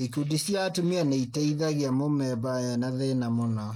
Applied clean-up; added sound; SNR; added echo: neural mask model Resemble Enhance denoiser.